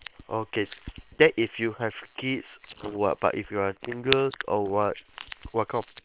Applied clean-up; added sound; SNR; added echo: neural separator model SepFormer WHAM!.